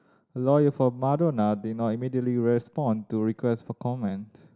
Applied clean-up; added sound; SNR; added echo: none; none; none; none.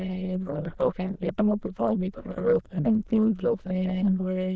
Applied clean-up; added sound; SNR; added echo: neural diffusion model UNIVERSE++.